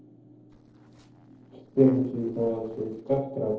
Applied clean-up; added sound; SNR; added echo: neural separator model SepFormer DNS4.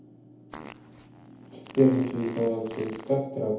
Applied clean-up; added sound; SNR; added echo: none; Fart; 17 dB; reverberation time 0.7 s.